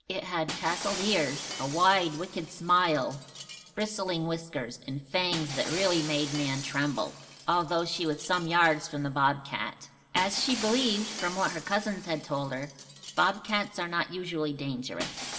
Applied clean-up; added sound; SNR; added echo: none; Shatter; 11 dB; reverberation time 1.8 s.